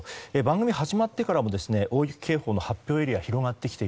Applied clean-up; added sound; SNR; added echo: none; none; none; none.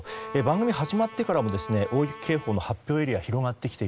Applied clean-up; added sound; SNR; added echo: none; Bowed string instrument; 13 dB; none.